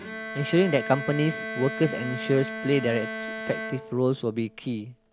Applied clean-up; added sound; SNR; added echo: none; Bowed string instrument; 9 dB; none.